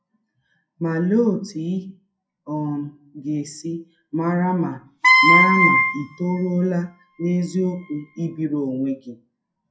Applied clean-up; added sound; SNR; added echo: classical method WPE with log-MMSE.